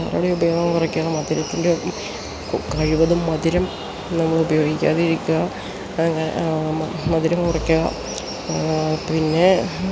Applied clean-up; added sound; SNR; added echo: none; Bass drum; 13 dB; none.